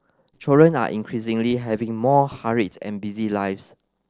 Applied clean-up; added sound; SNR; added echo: neural separator model SepFormer DNS4.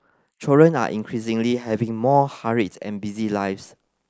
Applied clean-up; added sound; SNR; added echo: neural mask model Resemble Enhance denoiser.